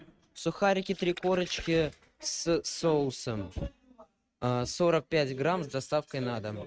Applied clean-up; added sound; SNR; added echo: neural mask model RNNoise.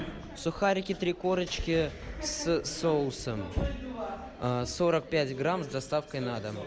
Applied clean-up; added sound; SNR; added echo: none; none; none; none.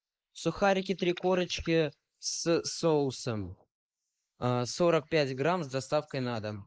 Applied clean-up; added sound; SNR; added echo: neural mask model Resemble Enhance denoiser.